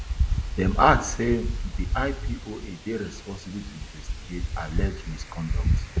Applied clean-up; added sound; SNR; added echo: none; Wind; 0 dB; none.